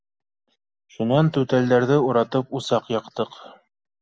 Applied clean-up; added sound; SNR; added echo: none; none; none; none.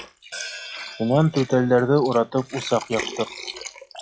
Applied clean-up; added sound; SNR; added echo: classical method log-MMSE.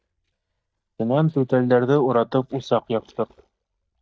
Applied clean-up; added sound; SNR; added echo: neural mask model DeepFilterNet 3.